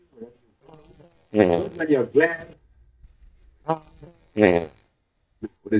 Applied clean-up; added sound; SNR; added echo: neural mask model DeepFilterNet 3.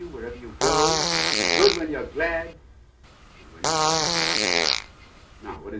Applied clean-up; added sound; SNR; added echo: none; Fart; -4 dB; reverberation time 0.3 s.